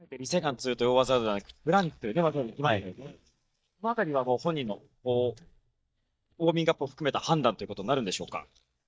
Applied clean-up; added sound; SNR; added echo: neural mask model DeepFilterNet 3.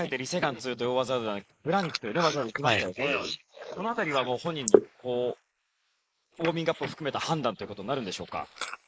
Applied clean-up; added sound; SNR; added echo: neural mask model Resemble Enhance denoiser.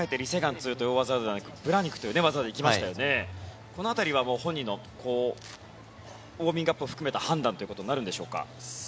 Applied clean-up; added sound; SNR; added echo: none; none; none; none.